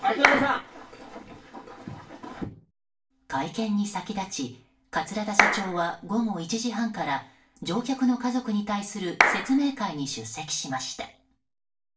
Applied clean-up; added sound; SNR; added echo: none; Clapping; -2 dB; reverberation time 0.3 s.